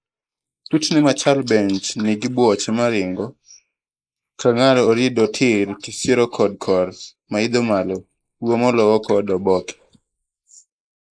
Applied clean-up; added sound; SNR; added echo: neural mask model Resemble Enhance denoiser.